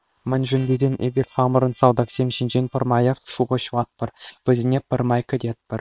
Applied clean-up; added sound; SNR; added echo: neural separator model SepFormer WHAM!.